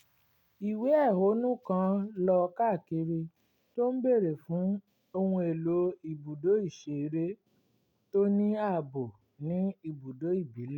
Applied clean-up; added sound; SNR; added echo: none; none; none; none.